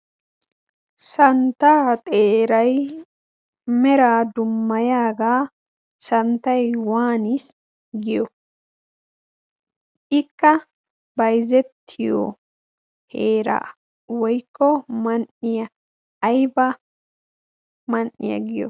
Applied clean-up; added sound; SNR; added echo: none; none; none; none.